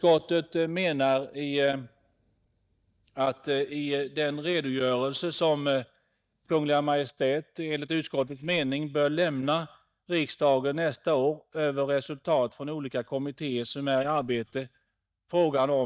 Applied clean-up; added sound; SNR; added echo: neural mask model DeepFilterNet 3.